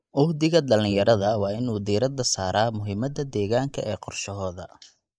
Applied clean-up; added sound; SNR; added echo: neural mask model Resemble Enhance denoiser.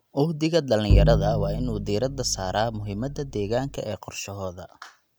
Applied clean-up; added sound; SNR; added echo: none; Bowed string instrument; -1 dB; none.